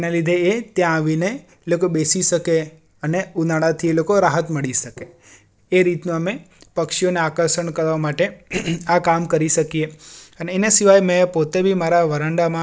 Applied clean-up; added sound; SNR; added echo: neural separator model SepFormer DNS4.